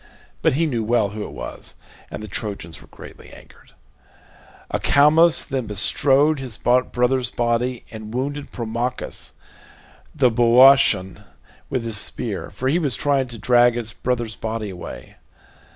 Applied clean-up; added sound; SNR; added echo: none; none; none; none.